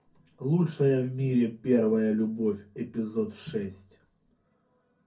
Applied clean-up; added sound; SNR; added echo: none; none; none; reverberation time 0.3 s.